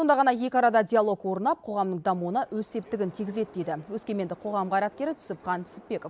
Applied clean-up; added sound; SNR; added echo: none; none; none; none.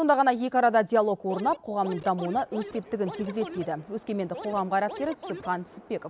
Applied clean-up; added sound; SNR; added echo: none; Scratching (performance technique); 13 dB; none.